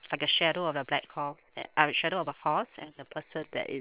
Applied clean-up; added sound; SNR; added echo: neural separator model SepFormer WHAM!.